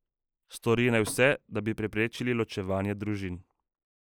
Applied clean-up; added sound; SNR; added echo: neural mask model Resemble Enhance denoiser.